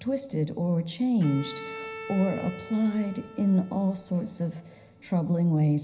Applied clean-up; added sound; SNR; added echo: none; Bowed string instrument; 17 dB; reverberation time 0.4 s.